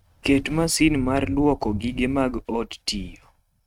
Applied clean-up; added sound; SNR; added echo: neural mask model RNNoise.